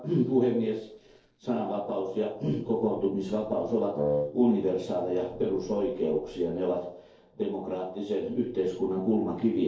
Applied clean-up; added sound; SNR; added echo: neural separator model SepFormer DNS4.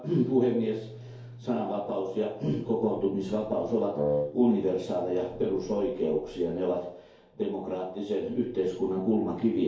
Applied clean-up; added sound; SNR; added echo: none; Wind instrument, woodwind instrument; 1 dB; reverberation time 2.4 s.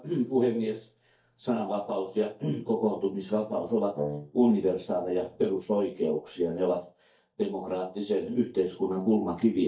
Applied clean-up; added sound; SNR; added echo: neural mask model DeepFilterNet 3.